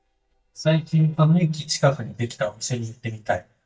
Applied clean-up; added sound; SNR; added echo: neural mask model DeepFilterNet 3.